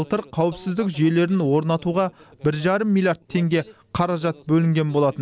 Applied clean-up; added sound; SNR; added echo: none; none; none; none.